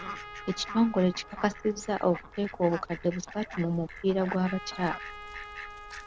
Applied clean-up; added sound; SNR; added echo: none; Fowl + Trumpet; 12 dB; none.